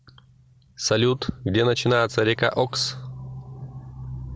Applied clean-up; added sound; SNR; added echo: none; none; none; none.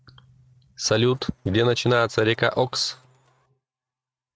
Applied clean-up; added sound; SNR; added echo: neural mask model RNNoise.